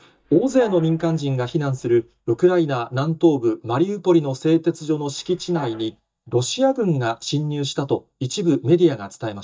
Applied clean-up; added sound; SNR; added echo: neural mask model DeepFilterNet 3.